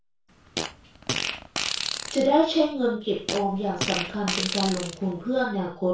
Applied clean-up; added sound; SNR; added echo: none; Fart; 6 dB; reverberation time 0.3 s.